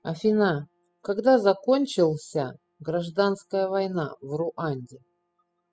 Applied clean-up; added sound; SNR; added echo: classical method spectral subtraction.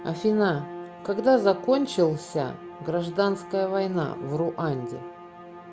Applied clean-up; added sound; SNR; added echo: none; Bowed string instrument; 13 dB; none.